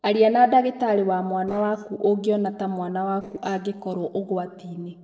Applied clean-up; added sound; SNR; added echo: neural separator model SepFormer DNS4.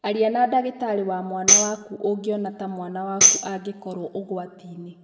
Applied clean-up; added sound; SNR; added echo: none; Tambourine; -3 dB; reverberation time 1.0 s.